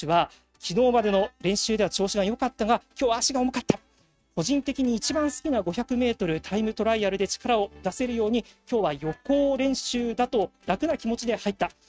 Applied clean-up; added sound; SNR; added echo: neural mask model RNNoise.